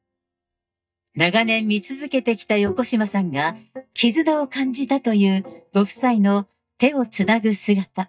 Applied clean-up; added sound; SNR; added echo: neural mask model DeepFilterNet 3.